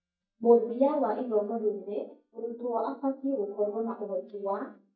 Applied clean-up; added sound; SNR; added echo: neural mask model DeepFilterNet 3.